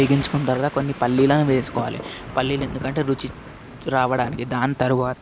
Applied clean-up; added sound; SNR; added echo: none; Thunder / Rain; 13 dB; none.